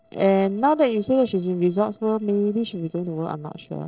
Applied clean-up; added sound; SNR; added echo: neural separator model SepFormer DNS4.